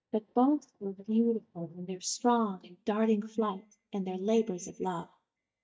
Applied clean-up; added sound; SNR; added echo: neural mask model DeepFilterNet 3.